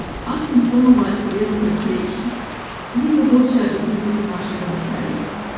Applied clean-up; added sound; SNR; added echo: none; Crow; 11 dB; reverberation time 1.1 s.